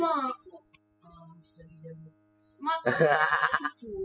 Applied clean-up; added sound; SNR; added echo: classical method spectral subtraction.